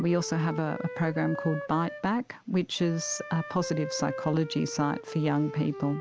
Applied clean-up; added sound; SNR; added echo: none; Wind instrument, woodwind instrument; 11 dB; none.